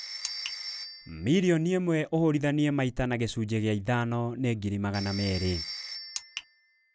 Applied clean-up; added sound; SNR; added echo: none; Telephone; 14 dB; none.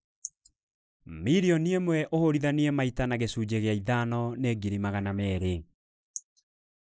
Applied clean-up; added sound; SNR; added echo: neural mask model Resemble Enhance denoiser.